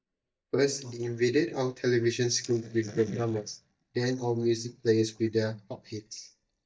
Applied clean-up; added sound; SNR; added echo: neural mask model DeepFilterNet 3.